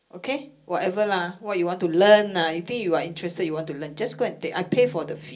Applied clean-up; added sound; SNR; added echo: none; none; none; reverberation time 0.2 s.